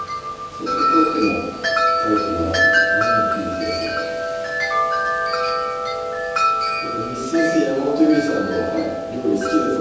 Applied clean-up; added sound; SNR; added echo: none; Wind chime; -2 dB; reverberation time 1.1 s.